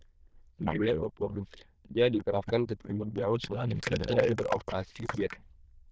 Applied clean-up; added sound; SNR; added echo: neural diffusion model UNIVERSE++.